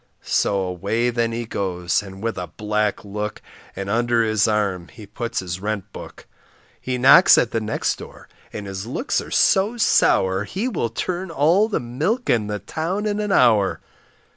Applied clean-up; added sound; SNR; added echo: none; none; none; none.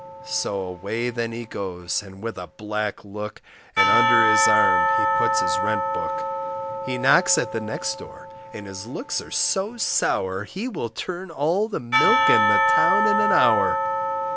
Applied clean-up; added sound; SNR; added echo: none; Church bell / Percussion; -2 dB; none.